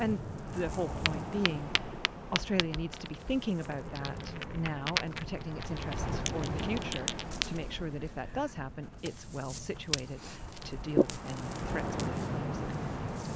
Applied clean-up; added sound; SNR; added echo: none; Ocean; -1 dB; none.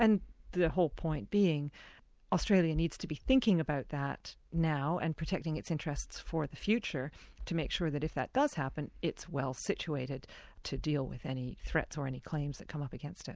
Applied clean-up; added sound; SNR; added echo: none; none; none; none.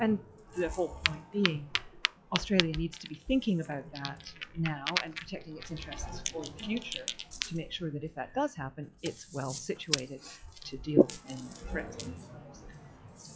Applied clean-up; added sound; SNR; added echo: classical method log-MMSE.